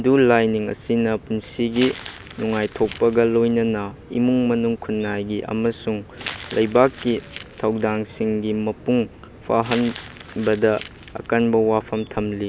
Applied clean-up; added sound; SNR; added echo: none; Crumpling, crinkling; 16 dB; none.